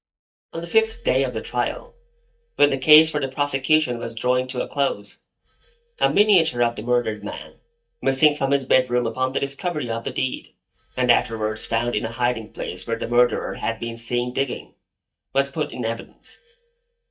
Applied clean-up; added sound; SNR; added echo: neural mask model DeepFilterNet 3.